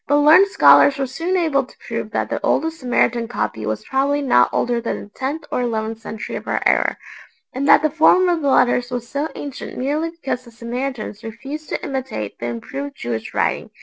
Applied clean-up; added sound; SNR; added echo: none; none; none; none.